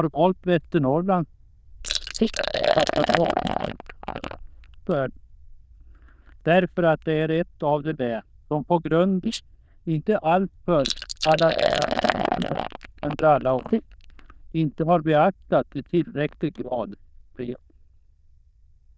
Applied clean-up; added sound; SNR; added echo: neural diffusion model UNIVERSE++.